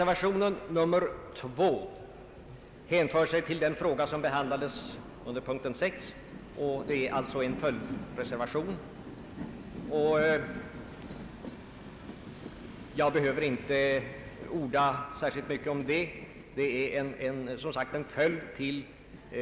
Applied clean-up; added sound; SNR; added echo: none; Train; 14 dB; none.